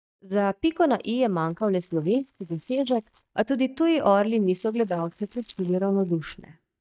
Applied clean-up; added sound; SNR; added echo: neural mask model DeepFilterNet 3.